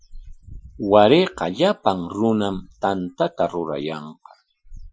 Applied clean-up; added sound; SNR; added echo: classical method Wiener filter.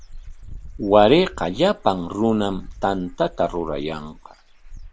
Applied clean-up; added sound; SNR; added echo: none; Bird / Dog; 16 dB; none.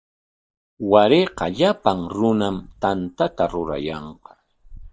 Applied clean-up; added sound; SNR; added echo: neural mask model DeepFilterNet 3.